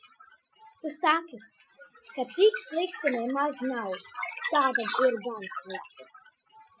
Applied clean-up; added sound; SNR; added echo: classical method Wiener filter.